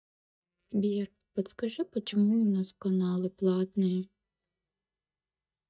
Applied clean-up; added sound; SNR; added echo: neural mask model DeepFilterNet 3.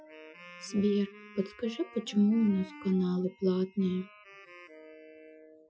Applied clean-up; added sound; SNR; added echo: classical method Wiener filter.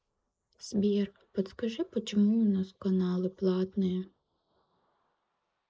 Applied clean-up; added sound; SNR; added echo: neural mask model Resemble Enhance denoiser.